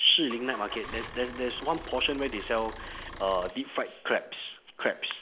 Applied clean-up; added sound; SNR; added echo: none; Idling / Engine starting / Motor vehicle (road); 12 dB; none.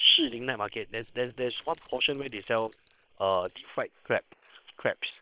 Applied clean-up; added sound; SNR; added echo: neural separator model SepFormer WHAM!.